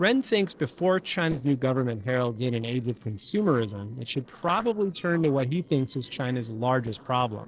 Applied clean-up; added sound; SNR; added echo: neural separator model SepFormer DNS4.